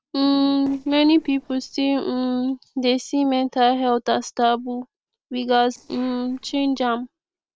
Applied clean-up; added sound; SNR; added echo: neural separator model SepFormer DNS4.